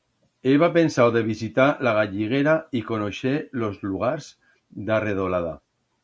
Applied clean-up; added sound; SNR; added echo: none; none; none; none.